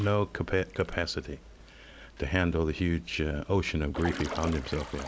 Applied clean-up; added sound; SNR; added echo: none; Drip / Trickle, dribble / Water / Splash, splatter; 14 dB; none.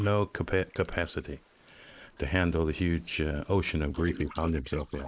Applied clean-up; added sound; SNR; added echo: neural mask model Resemble Enhance denoiser.